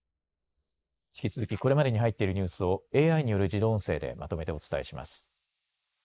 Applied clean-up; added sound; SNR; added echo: neural mask model Resemble Enhance denoiser.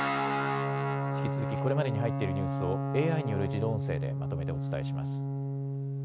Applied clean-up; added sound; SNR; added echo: none; Guitar; -4 dB; none.